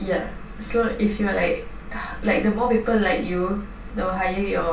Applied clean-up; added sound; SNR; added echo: none; none; none; reverberation time 0.2 s.